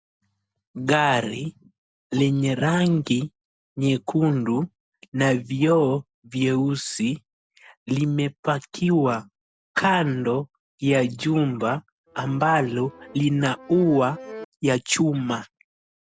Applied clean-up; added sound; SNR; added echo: none; Accordion; 17 dB; none.